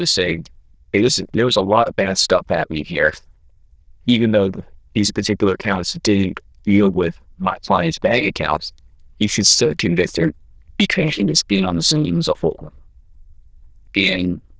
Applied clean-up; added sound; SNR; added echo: neural diffusion model UNIVERSE++.